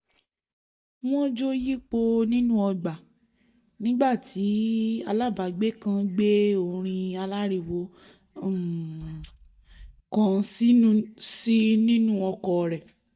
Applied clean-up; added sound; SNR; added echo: neural mask model DeepFilterNet 3.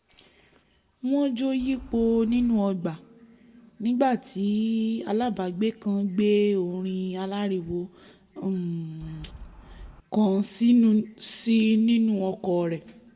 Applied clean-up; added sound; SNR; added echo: none; Wind; 18 dB; reverberation time 1.7 s.